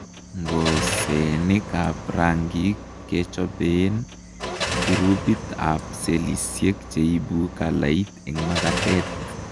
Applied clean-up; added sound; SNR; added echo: none; Car; 7 dB; none.